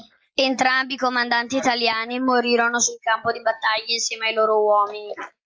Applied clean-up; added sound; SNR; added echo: neural mask model Resemble Enhance denoiser.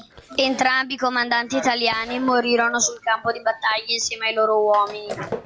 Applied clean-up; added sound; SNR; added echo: none; Chewing, mastication; 18 dB; none.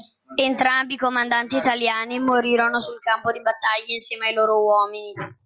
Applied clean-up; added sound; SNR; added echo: none; none; none; none.